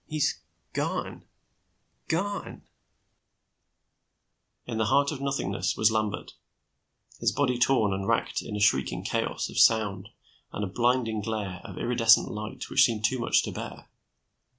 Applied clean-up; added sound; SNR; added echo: none; none; none; none.